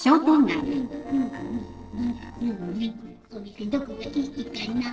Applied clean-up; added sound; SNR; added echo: neural separator model SepFormer DNS4.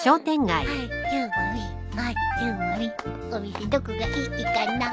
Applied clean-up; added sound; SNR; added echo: none; none; none; none.